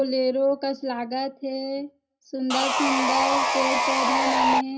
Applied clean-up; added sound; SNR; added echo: none; Sawing; -4 dB; reverberation time 0.4 s.